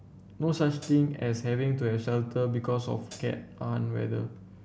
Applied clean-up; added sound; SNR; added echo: none; Hi-hat; 20 dB; none.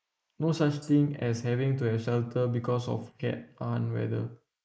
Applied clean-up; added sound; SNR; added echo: neural mask model Resemble Enhance denoiser.